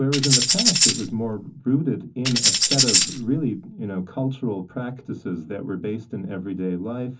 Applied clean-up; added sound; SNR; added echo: none; Tambourine; -5 dB; reverberation time 0.3 s.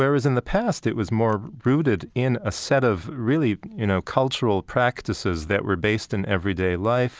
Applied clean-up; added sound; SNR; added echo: none; none; none; none.